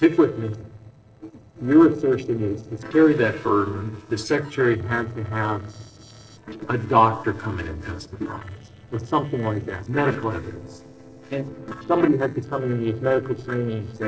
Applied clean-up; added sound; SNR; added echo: neural separator model SepFormer DNS4.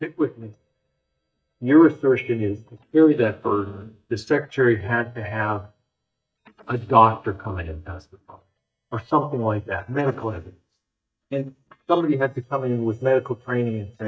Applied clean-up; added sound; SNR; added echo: neural mask model DeepFilterNet 3.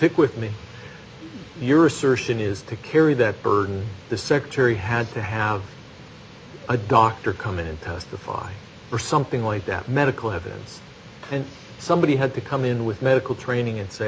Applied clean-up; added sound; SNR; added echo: none; none; none; none.